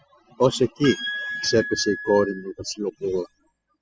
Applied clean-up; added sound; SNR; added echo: classical method spectral subtraction.